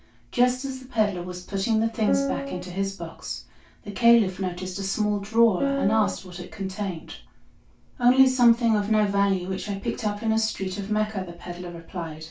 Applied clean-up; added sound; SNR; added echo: none; Piano; 2 dB; reverberation time 0.2 s.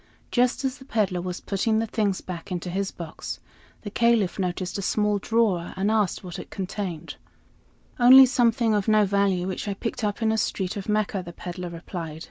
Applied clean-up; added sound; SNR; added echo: none; none; none; none.